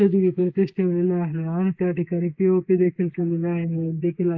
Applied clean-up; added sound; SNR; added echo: neural mask model Resemble Enhance denoiser.